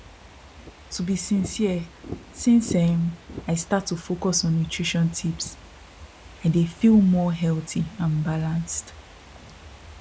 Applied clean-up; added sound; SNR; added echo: none; Fireworks / Ocean; 17 dB; none.